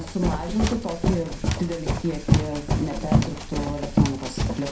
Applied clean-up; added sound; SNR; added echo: none; Run; -4 dB; reverberation time 0.4 s.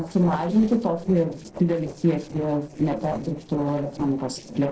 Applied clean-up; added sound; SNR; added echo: neural separator model SepFormer DNS4.